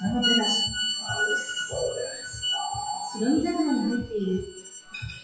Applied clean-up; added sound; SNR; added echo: classical method WPE with log-MMSE.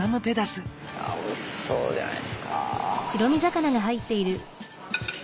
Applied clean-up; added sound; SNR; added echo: none; none; none; none.